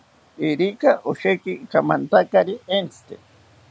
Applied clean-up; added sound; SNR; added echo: none; none; none; none.